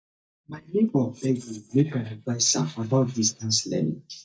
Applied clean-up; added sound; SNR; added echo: neural mask model DeepFilterNet 3.